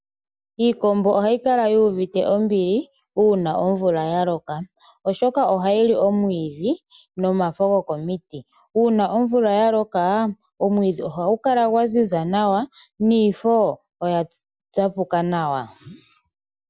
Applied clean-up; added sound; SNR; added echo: none; none; none; none.